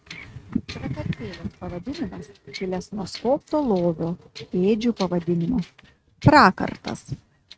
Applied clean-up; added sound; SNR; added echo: neural mask model RNNoise.